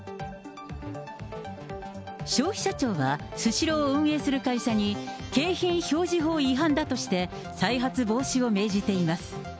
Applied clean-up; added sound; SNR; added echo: none; none; none; none.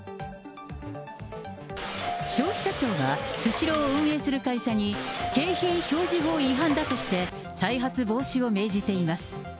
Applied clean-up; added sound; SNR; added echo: none; Subway, metro, underground / Doorbell; 5 dB; none.